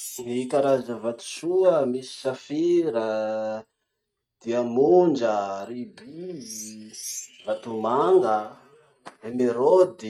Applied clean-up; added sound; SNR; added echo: neural mask model RNNoise.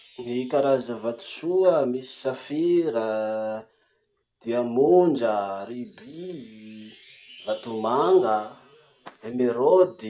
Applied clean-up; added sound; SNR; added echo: none; Wind chime; 12 dB; none.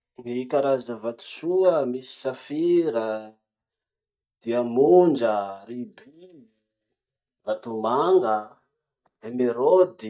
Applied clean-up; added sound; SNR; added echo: neural mask model DeepFilterNet 3.